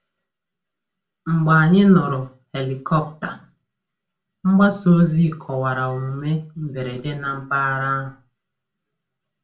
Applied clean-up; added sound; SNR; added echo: none; none; none; reverberation time 0.3 s.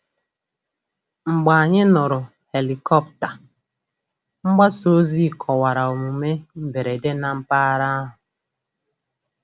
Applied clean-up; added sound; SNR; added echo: none; none; none; none.